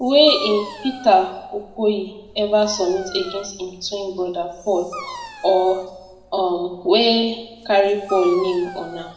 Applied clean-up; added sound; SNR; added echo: none; Dog; 17 dB; reverberation time 0.8 s.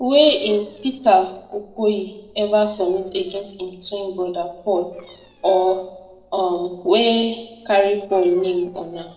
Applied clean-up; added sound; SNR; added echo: neural separator model SepFormer DNS4.